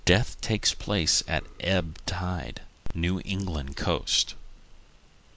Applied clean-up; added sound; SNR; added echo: none; none; none; none.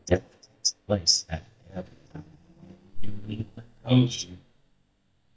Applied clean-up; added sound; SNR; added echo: neural mask model DeepFilterNet 3.